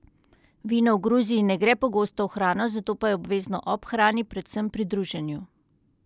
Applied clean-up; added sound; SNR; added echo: none; none; none; none.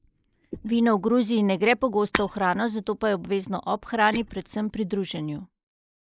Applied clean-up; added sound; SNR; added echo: neural mask model Resemble Enhance denoiser.